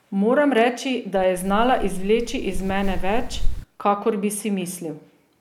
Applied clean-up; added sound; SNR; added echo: none; Wind; 2 dB; none.